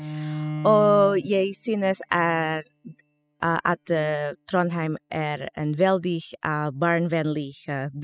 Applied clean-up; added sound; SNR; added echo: classical method spectral subtraction.